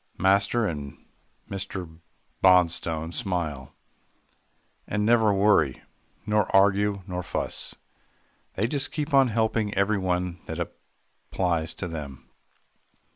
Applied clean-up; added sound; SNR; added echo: none; none; none; none.